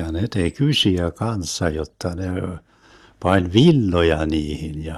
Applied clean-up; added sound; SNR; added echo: neural mask model DeepFilterNet 3.